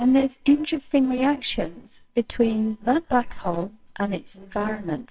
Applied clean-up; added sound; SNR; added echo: neural separator model SepFormer WHAMR!.